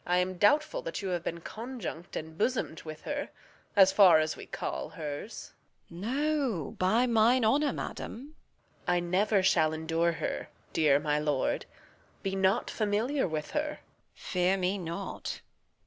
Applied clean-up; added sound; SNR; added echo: none; none; none; none.